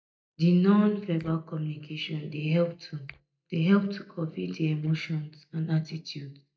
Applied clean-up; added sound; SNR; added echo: neural mask model DeepFilterNet 3.